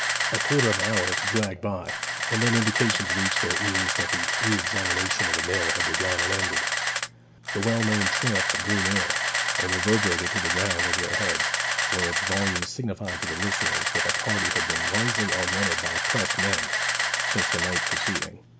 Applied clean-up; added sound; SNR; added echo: none; Camera; -4 dB; none.